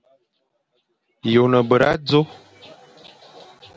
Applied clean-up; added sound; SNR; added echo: none; none; none; none.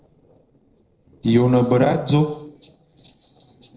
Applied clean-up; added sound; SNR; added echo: neural separator model SepFormer DNS4.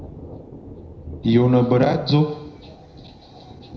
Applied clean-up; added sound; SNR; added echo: none; Thunder; 18 dB; reverberation time 0.8 s.